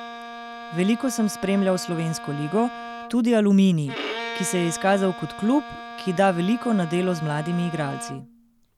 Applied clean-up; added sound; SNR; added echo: none; Bowed string instrument; 12 dB; none.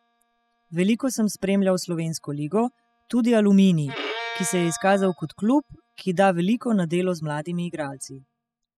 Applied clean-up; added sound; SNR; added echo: classical method spectral subtraction.